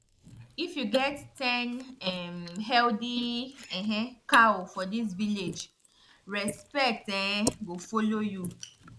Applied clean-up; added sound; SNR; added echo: neural mask model Resemble Enhance denoiser.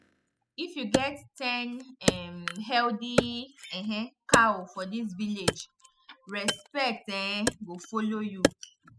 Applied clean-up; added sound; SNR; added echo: classical method spectral subtraction.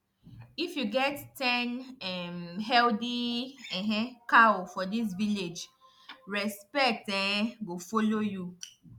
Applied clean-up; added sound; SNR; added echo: none; none; none; none.